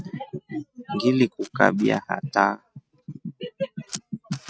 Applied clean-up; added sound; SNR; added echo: neural mask model RNNoise.